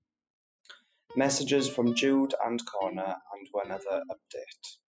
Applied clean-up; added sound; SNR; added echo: classical method spectral subtraction.